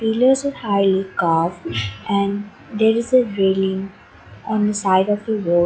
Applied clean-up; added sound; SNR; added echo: classical method log-MMSE.